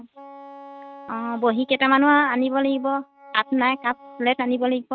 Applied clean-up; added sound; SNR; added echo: neural mask model RNNoise.